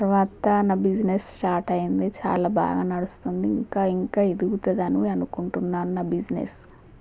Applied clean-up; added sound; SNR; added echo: none; none; none; none.